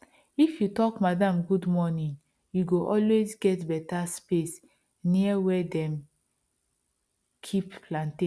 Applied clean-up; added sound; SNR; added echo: none; none; none; none.